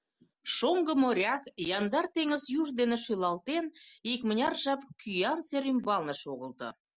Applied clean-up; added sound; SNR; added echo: none; none; none; none.